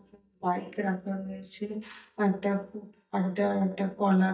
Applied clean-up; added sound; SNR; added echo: neural mask model DeepFilterNet 3.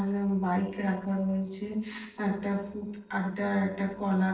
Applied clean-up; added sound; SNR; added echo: neural separator model SepFormer DNS4.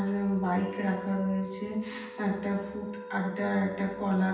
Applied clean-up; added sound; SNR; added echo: none; Wind instrument, woodwind instrument; 13 dB; reverberation time 0.9 s.